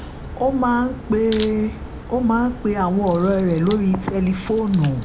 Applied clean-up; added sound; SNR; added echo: none; Crack; 13 dB; reverberation time 0.2 s.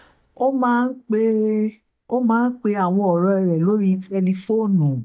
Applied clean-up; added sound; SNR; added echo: neural mask model DeepFilterNet 3.